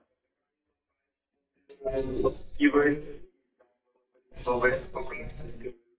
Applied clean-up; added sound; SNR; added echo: neural mask model DeepFilterNet 3.